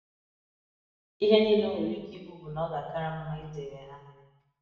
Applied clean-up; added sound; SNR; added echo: none; none; none; reverberation time 1.2 s.